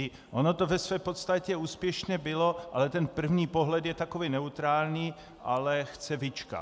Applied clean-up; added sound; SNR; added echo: none; none; none; none.